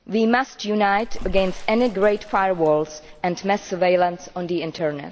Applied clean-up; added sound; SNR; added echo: none; Bathtub (filling or washing) / Water / Splash, splatter; 9 dB; none.